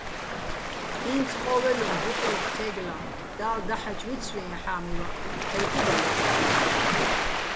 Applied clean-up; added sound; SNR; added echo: none; Waves, surf; -5 dB; none.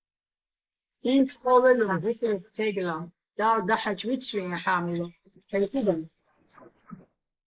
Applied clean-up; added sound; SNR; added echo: neural mask model Resemble Enhance denoiser.